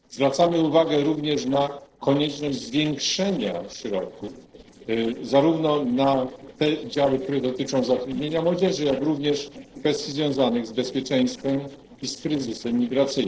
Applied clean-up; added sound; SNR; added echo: neural separator model SepFormer DNS4.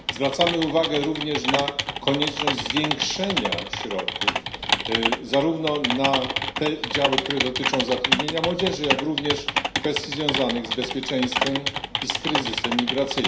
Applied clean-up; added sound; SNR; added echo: none; Typing; 0 dB; reverberation time 0.5 s.